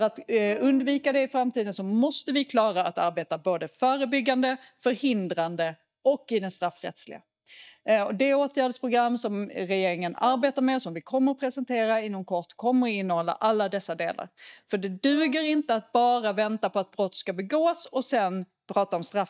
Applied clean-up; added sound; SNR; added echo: neural mask model DeepFilterNet 3.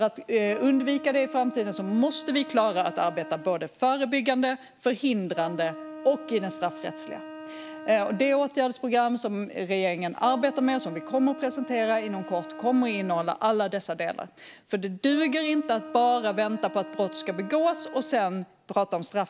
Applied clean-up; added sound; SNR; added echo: none; Wind instrument, woodwind instrument; 15 dB; none.